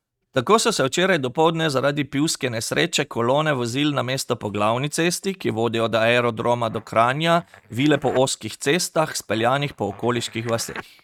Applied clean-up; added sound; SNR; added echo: neural mask model RNNoise.